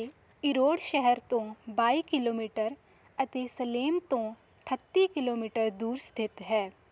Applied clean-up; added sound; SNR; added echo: none; none; none; none.